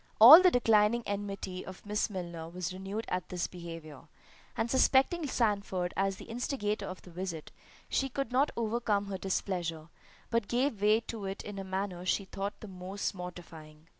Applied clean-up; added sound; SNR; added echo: none; none; none; none.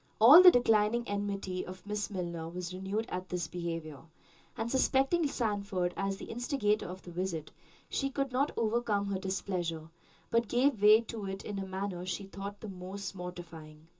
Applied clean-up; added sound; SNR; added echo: none; none; none; reverberation time 0.2 s.